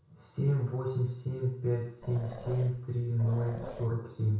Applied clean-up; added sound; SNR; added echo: none; Growling; 14 dB; reverberation time 0.6 s.